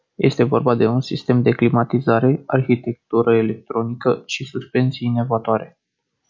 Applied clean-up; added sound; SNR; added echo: none; none; none; none.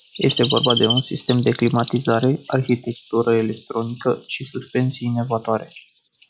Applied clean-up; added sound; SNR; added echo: none; Chirp, tweet; 2 dB; none.